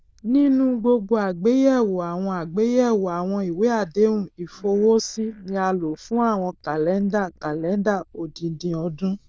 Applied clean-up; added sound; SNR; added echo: neural diffusion model UNIVERSE++.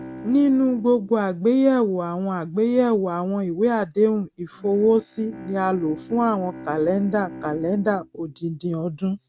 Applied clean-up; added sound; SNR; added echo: neural mask model RNNoise.